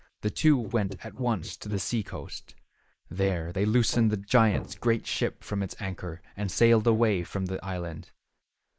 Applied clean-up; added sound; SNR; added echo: neural mask model Resemble Enhance denoiser.